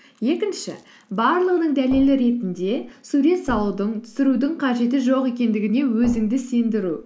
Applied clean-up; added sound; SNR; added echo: none; Thump, thud; 16 dB; none.